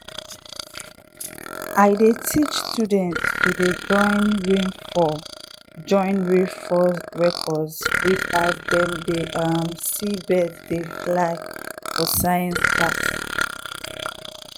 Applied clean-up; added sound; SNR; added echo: neural mask model RNNoise.